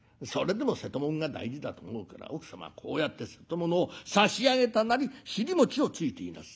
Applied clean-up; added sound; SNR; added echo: none; none; none; none.